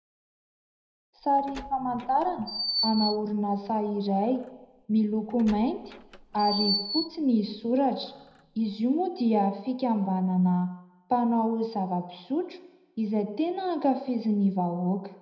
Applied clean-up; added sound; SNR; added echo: none; Door; 9 dB; reverberation time 0.8 s.